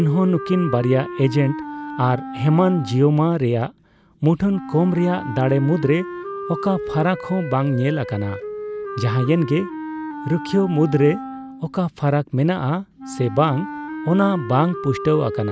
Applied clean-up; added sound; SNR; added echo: none; Wind instrument, woodwind instrument; 11 dB; none.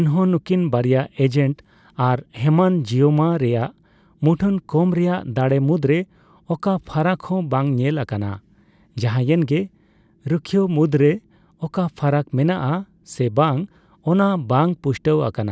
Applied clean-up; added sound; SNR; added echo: none; none; none; none.